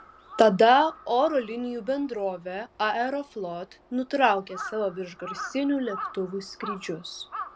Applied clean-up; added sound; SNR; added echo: none; Crow; 15 dB; none.